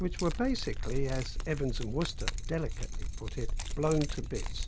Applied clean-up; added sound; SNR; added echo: none; Keys jangling; 0 dB; none.